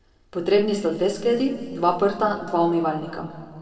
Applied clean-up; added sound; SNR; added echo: none; none; none; reverberation time 2.2 s.